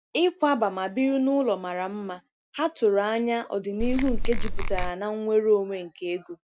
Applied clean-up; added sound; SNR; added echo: none; Squeak / Tools; -3 dB; none.